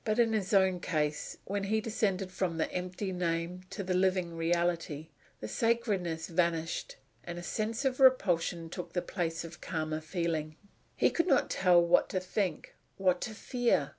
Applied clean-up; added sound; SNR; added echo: none; none; none; none.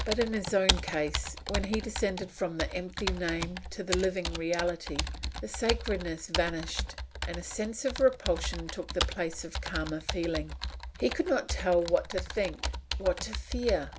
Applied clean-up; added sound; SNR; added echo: none; Computer keyboard; 4 dB; none.